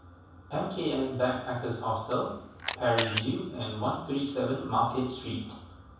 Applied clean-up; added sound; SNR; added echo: none; Camera; 5 dB; reverberation time 0.7 s.